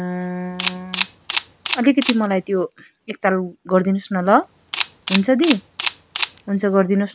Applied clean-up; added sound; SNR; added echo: none; Camera; 8 dB; none.